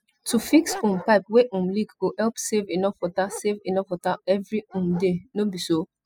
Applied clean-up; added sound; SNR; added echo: classical method spectral subtraction.